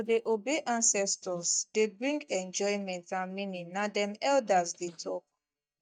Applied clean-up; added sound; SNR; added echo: neural mask model DeepFilterNet 3.